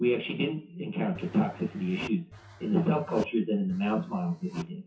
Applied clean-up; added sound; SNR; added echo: classical method WPE with log-MMSE.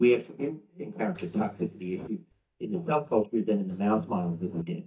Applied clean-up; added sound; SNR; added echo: neural mask model DeepFilterNet 3.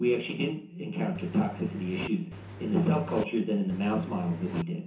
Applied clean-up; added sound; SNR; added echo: none; Engine; 12 dB; reverberation time 0.6 s.